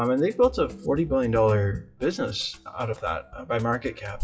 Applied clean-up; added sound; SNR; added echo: classical method WPE with log-MMSE.